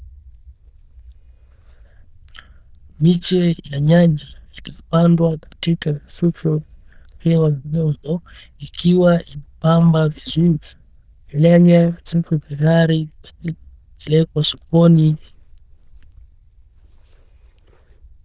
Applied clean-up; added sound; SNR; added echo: neural diffusion model UNIVERSE++.